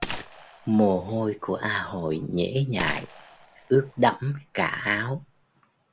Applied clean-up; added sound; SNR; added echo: none; Gunshot, gunfire; 12 dB; none.